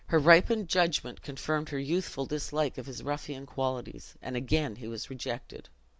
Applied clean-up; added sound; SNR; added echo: none; none; none; none.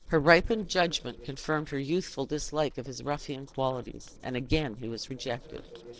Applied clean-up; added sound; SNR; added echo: neural separator model SepFormer DNS4.